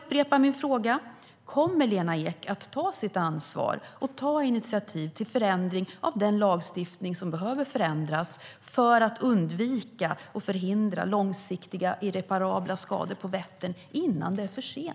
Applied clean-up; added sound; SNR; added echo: none; none; none; none.